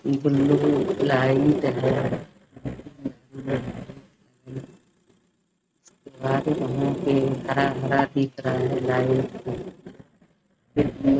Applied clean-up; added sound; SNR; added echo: neural mask model RNNoise.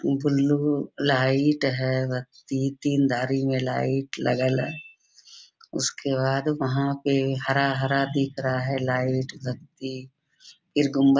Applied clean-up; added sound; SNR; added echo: none; none; none; none.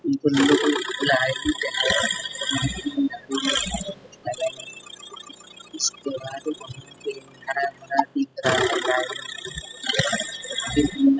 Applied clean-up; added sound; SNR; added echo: classical method spectral subtraction.